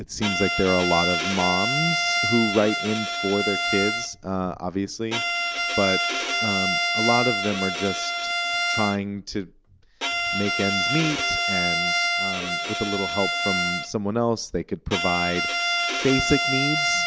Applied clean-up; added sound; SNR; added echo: none; Bowed string instrument; -1 dB; none.